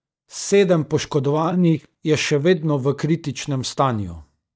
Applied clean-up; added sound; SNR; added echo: neural mask model DeepFilterNet 3.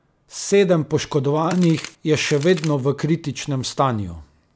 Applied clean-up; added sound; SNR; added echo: none; Crack; 16 dB; none.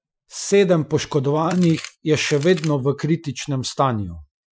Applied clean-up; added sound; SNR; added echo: classical method Wiener filter.